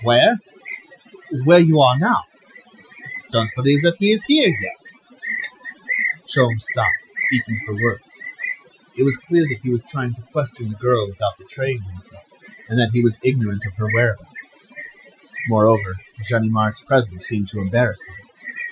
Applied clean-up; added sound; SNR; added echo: classical method Wiener filter.